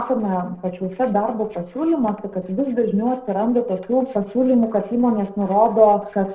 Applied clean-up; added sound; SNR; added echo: neural separator model SepFormer DNS4.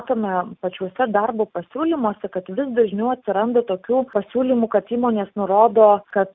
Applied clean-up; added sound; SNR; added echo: none; none; none; none.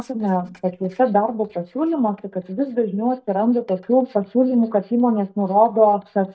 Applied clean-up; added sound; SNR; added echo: neural mask model DeepFilterNet 3.